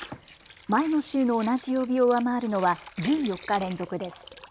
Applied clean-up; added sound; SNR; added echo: none; Water; 19 dB; none.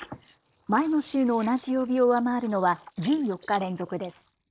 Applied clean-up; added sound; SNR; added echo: neural mask model Resemble Enhance denoiser.